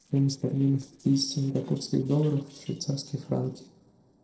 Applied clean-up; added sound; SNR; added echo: neural separator model SepFormer DNS4.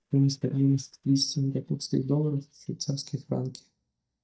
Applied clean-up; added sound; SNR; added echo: neural mask model DeepFilterNet 3.